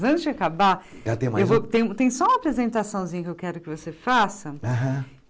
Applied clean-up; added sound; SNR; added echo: none; none; none; none.